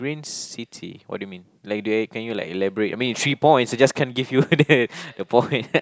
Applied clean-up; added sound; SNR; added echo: none; none; none; none.